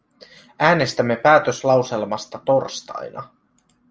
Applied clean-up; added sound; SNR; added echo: none; none; none; none.